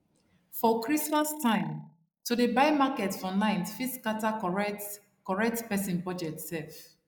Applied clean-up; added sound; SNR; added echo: neural mask model Resemble Enhance denoiser.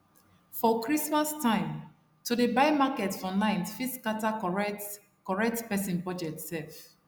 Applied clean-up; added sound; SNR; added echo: none; none; none; none.